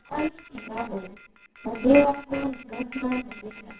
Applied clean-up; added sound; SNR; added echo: neural separator model SepFormer WHAMR!.